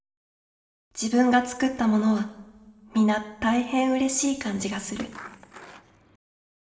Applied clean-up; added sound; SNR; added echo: none; Skateboard; 17 dB; reverberation time 1.4 s.